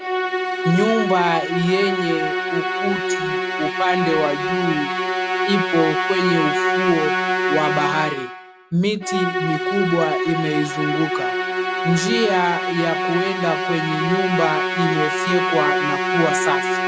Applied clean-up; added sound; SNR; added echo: none; Musical instrument; 0 dB; none.